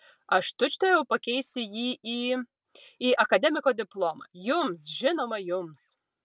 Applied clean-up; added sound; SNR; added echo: none; none; none; none.